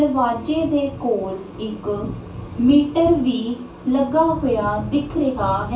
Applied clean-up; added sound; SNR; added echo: none; none; none; reverberation time 0.3 s.